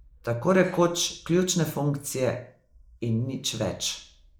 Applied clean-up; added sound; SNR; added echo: neural mask model Resemble Enhance denoiser.